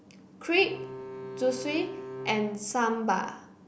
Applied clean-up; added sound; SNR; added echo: none; Bowed string instrument; 11 dB; none.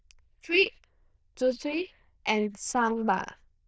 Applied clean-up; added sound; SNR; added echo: neural diffusion model UNIVERSE++.